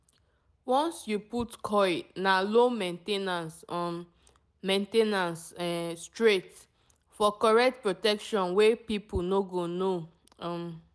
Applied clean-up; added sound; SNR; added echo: none; none; none; none.